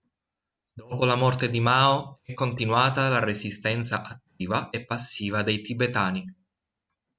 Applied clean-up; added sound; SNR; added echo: none; none; none; none.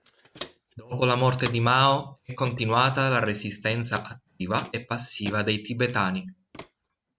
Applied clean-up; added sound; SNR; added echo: none; Walk, footsteps; 19 dB; none.